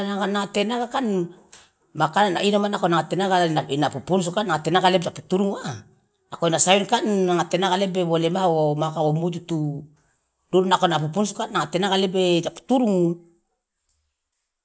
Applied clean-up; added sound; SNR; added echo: none; none; none; none.